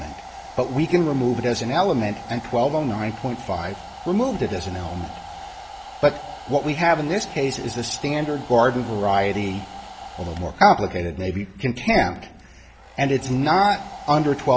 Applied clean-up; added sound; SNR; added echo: none; Domestic sounds, home sounds; 16 dB; none.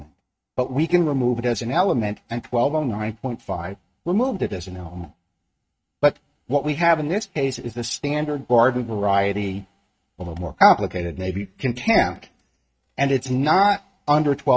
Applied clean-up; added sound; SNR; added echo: neural mask model RNNoise.